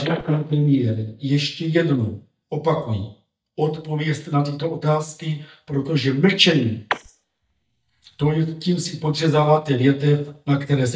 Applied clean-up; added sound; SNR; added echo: neural mask model DeepFilterNet 3.